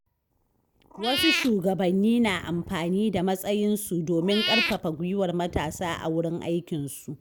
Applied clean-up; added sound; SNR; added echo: none; Meow / Purr; 7 dB; none.